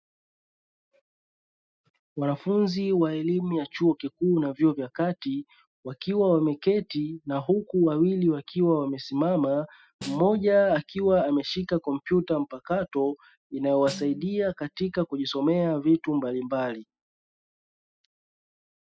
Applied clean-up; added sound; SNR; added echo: classical method spectral subtraction.